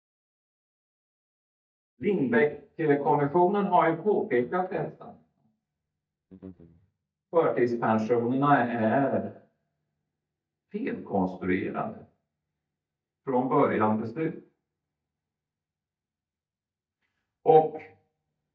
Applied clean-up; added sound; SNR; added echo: neural mask model DeepFilterNet 3.